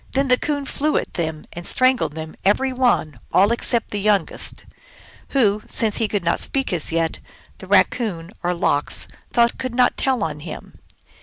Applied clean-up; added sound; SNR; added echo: none; none; none; none.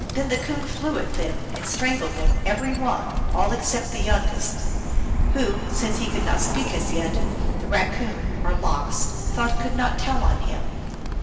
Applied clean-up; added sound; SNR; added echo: none; Bird; -4 dB; reverberation time 2.3 s.